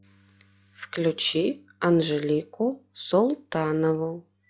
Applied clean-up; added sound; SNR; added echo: classical method log-MMSE.